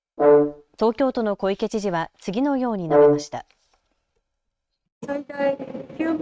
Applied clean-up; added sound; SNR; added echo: neural mask model RNNoise.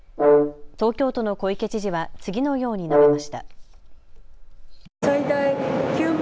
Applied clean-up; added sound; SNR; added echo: none; Brass instrument; -2 dB; none.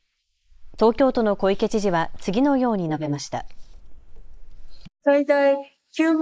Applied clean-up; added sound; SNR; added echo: neural mask model Resemble Enhance denoiser.